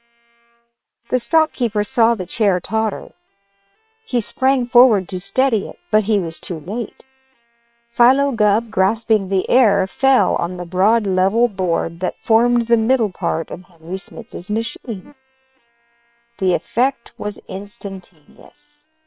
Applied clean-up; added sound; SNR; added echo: neural separator model SepFormer WHAM!.